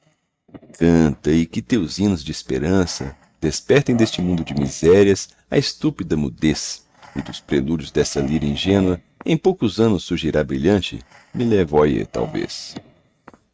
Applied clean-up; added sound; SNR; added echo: neural mask model RNNoise.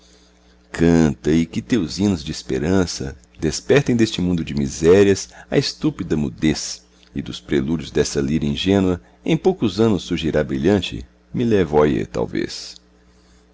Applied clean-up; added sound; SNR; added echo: none; none; none; none.